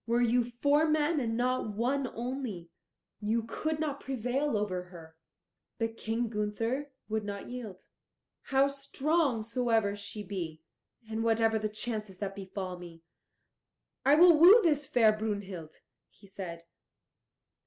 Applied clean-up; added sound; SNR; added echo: none; none; none; none.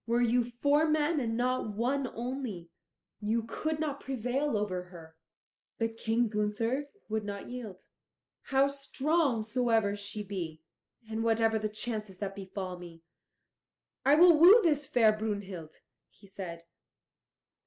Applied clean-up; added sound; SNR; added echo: neural mask model Resemble Enhance denoiser.